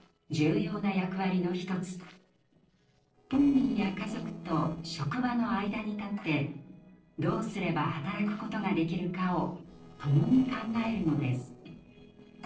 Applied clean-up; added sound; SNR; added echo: neural separator model SepFormer DNS4.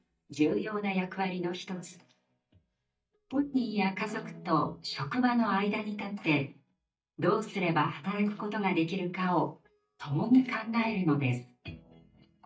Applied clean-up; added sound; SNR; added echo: neural mask model DeepFilterNet 3.